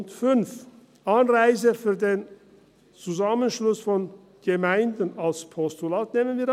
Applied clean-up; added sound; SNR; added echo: none; none; none; none.